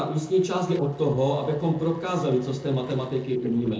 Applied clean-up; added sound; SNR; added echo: neural separator model SepFormer DNS4.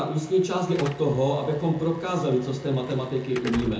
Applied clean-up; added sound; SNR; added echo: none; Slam / Alarm; 16 dB; reverberation time 0.6 s.